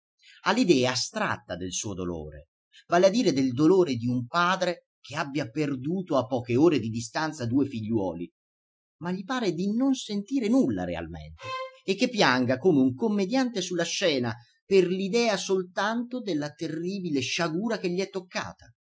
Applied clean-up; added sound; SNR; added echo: classical method Wiener filter.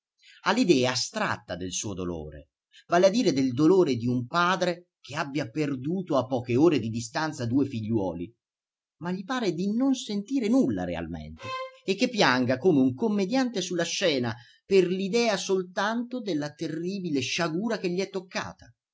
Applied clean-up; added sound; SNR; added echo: none; Bowed string instrument; 13 dB; none.